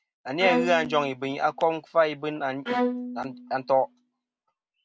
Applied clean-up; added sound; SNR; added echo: none; Bowed string instrument; 6 dB; none.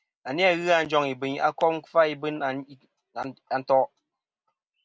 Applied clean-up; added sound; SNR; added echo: none; none; none; none.